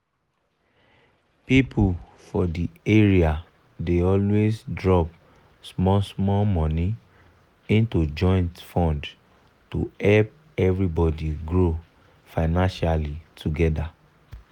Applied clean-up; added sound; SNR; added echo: none; none; none; none.